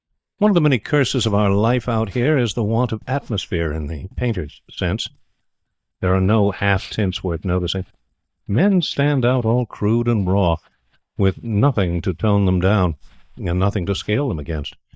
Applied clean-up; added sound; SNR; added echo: neural mask model DeepFilterNet 3.